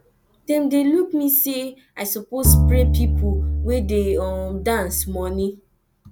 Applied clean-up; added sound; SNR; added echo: none; Bowed string instrument; -3 dB; none.